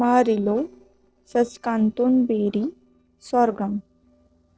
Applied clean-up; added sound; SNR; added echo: neural separator model SepFormer DNS4.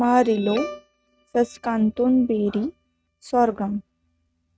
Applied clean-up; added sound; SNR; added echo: neural mask model RNNoise.